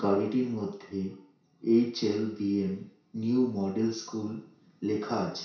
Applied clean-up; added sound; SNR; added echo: none; none; none; reverberation time 0.6 s.